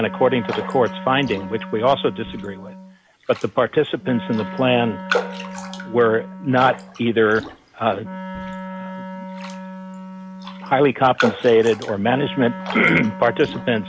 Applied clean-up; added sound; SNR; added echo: none; Raindrop + Wind instrument, woodwind instrument; 10 dB; none.